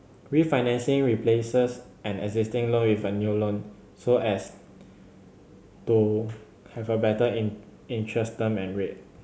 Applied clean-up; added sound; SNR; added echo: none; none; none; none.